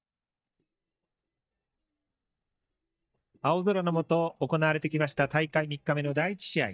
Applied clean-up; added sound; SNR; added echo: neural mask model DeepFilterNet 3.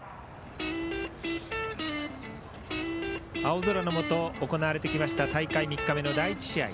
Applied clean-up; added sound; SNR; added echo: none; Guitar; 3 dB; none.